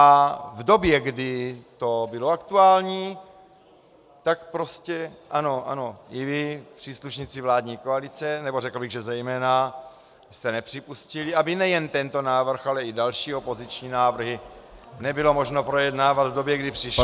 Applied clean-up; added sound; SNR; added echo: none; none; none; none.